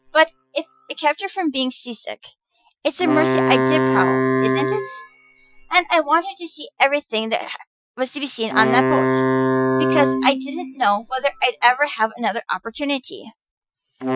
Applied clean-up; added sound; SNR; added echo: classical method Wiener filter.